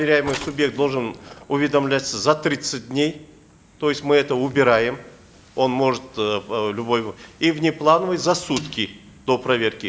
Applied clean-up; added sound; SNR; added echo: none; Mechanisms; 16 dB; none.